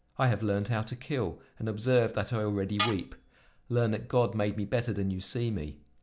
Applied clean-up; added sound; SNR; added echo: none; Tools; 12 dB; none.